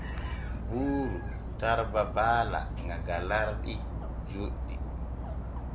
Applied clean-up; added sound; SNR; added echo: none; Dog; 2 dB; none.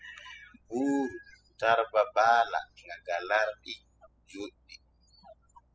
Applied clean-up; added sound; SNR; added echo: classical method spectral subtraction.